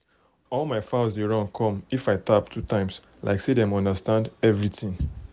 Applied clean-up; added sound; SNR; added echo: none; none; none; none.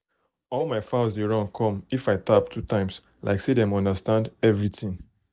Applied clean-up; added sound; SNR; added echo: neural mask model DeepFilterNet 3.